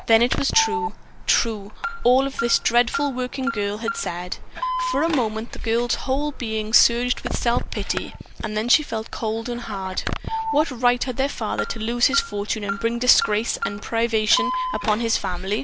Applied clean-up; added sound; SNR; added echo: none; Alarm; 5 dB; none.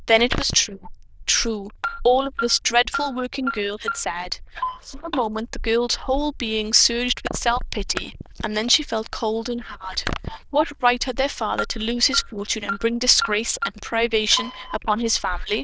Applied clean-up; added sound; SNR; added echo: neural diffusion model UNIVERSE++.